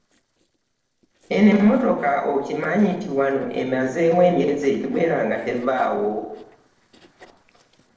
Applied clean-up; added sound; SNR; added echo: neural separator model SepFormer DNS4.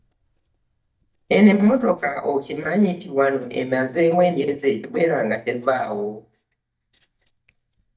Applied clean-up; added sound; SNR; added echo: neural mask model DeepFilterNet 3.